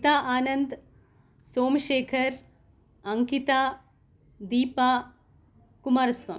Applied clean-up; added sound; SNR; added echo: none; none; none; none.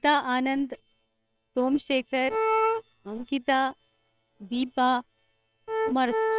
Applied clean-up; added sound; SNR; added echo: neural separator model SepFormer WHAM!.